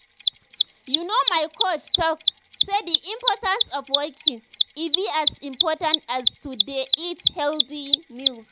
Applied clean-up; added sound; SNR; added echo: none; Mechanisms; -2 dB; none.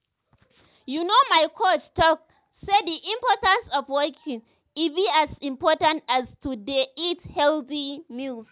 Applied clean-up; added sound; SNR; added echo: none; none; none; none.